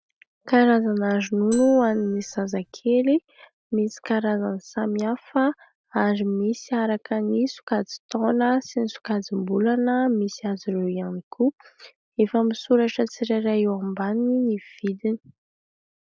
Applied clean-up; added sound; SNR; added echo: none; Marimba, xylophone; 17 dB; none.